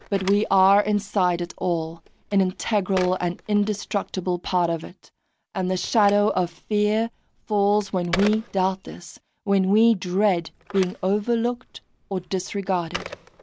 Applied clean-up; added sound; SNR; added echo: none; Telephone; 17 dB; none.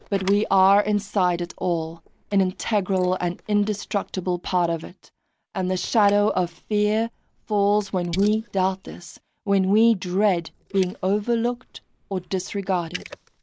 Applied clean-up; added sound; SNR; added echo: neural mask model Resemble Enhance denoiser.